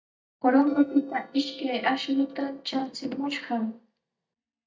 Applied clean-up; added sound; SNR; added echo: neural mask model DeepFilterNet 3.